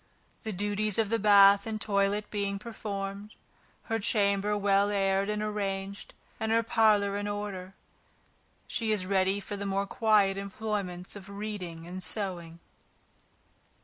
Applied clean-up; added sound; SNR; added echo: none; none; none; none.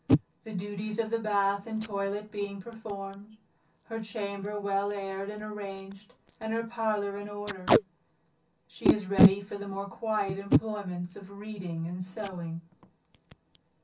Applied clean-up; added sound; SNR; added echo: none; Packing tape, duct tape; -1 dB; reverberation time 0.3 s.